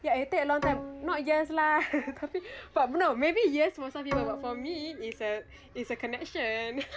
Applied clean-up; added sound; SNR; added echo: none; Bowed string instrument; 11 dB; none.